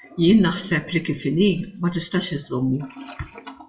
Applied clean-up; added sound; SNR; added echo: classical method WPE with log-MMSE.